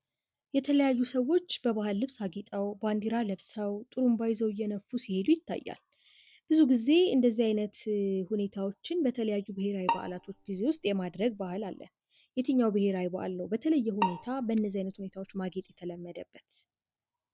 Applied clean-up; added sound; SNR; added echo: none; Bowed string instrument; 9 dB; none.